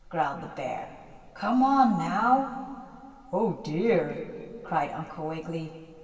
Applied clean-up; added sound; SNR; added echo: none; none; none; reverberation time 2.4 s.